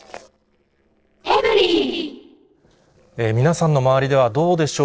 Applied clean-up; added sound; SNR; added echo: neural separator model SepFormer DNS4.